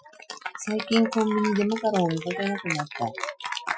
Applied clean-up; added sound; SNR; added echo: classical method Wiener filter.